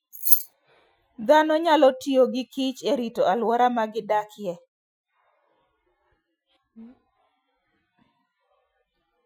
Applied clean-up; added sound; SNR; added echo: classical method Wiener filter.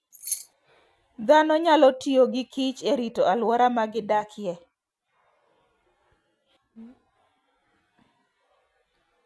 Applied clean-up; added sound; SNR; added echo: none; Keys jangling; -5 dB; none.